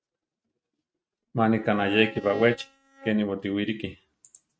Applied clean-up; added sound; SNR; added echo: neural mask model RNNoise.